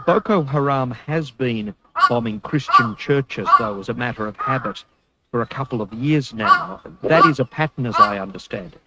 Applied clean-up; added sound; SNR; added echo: neural mask model RNNoise.